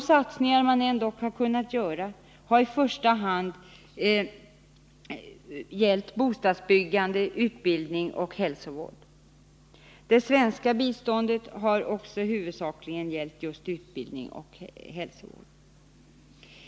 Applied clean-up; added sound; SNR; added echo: none; none; none; none.